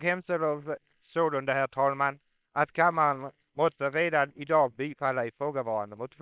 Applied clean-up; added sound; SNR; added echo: neural separator model SepFormer WHAM!.